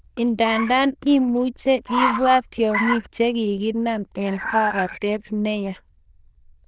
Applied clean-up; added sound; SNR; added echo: neural diffusion model UNIVERSE++.